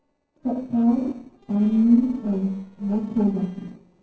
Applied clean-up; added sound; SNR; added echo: neural separator model SepFormer DNS4.